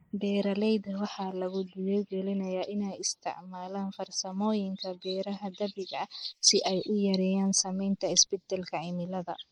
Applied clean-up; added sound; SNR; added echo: neural mask model Resemble Enhance denoiser.